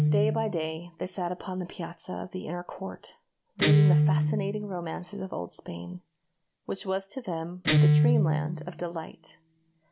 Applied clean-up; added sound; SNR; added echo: none; Guitar; -5 dB; none.